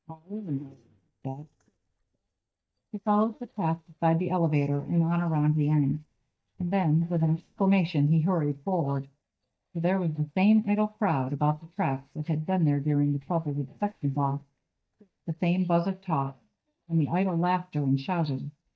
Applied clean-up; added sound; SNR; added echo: neural mask model DeepFilterNet 3.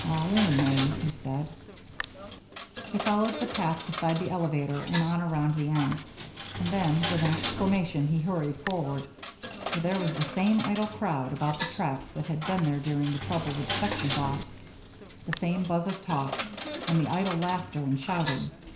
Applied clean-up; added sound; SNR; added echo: none; Coin (dropping); 3 dB; reverberation time 0.5 s.